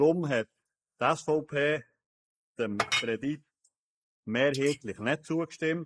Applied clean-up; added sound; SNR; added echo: neural mask model Resemble Enhance denoiser.